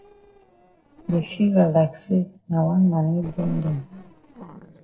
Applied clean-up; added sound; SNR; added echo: neural separator model SepFormer DNS4.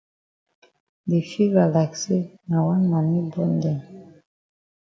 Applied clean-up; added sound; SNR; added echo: none; none; none; none.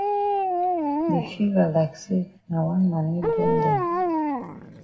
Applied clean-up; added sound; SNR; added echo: none; Dog; 0 dB; reverberation time 0.3 s.